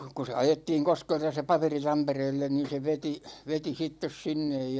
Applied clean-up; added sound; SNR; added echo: none; none; none; none.